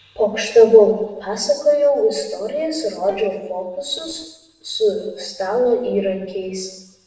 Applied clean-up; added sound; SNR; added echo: neural separator model SepFormer DNS4.